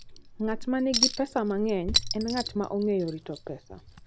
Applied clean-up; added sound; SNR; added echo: none; Chink, clink; 3 dB; none.